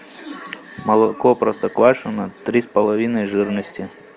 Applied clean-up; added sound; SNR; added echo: none; none; none; none.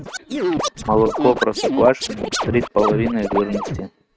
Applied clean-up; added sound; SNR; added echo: neural mask model RNNoise.